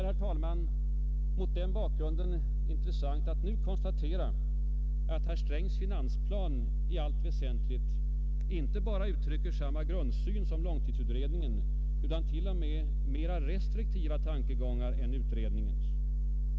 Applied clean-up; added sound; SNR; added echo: none; none; none; none.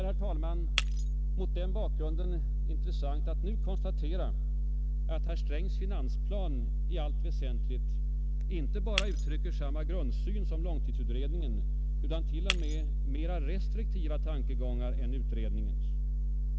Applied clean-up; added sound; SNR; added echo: none; Shatter; 15 dB; none.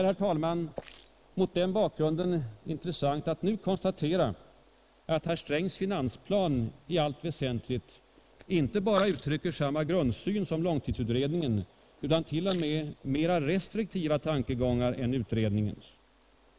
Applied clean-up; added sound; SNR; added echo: neural mask model Resemble Enhance denoiser.